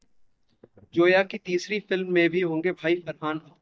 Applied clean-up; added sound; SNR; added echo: neural mask model DeepFilterNet 3.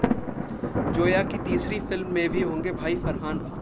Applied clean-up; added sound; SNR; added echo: none; Thunder; 0 dB; none.